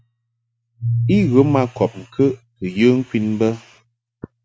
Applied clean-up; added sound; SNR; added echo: neural mask model RNNoise.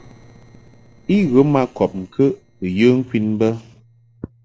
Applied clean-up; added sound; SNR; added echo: neural separator model SepFormer DNS4.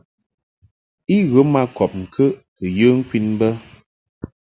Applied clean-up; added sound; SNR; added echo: none; none; none; none.